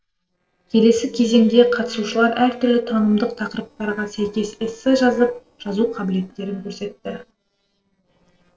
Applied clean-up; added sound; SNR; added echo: neural separator model SepFormer DNS4.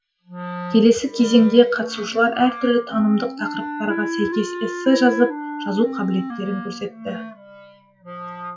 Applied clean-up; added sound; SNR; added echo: classical method WPE with log-MMSE.